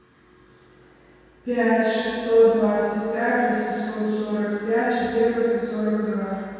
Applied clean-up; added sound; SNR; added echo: none; none; none; reverberation time 2.1 s.